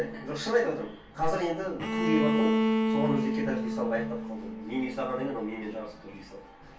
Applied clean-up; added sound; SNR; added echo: none; Bowed string instrument; -1 dB; reverberation time 0.2 s.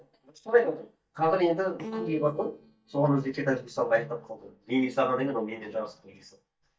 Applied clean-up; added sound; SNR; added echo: neural mask model DeepFilterNet 3.